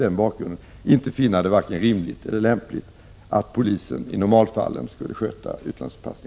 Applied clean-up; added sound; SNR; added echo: none; none; none; none.